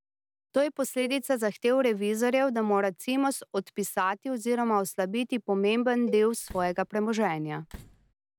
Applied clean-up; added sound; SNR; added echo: none; Cowbell + Slam; 20 dB; none.